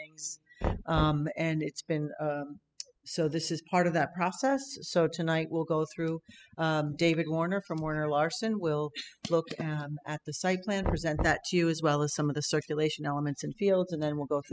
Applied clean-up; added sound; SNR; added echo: classical method spectral subtraction.